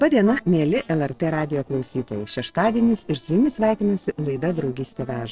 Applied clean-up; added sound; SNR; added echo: neural separator model SepFormer DNS4.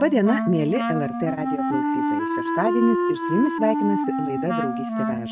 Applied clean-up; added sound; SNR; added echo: neural mask model RNNoise.